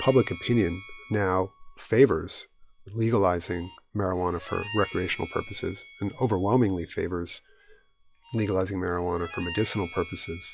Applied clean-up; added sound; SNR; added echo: classical method log-MMSE.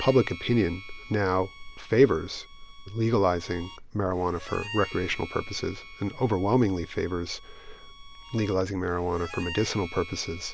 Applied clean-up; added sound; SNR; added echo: none; Harmonica; 17 dB; none.